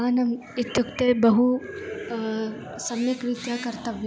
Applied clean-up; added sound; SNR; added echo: none; none; none; none.